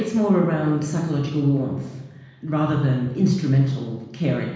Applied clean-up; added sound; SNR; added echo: none; none; none; reverberation time 1.1 s.